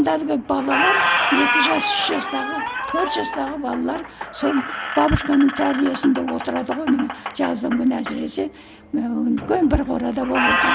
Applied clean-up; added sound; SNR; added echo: none; Squeak; 3 dB; none.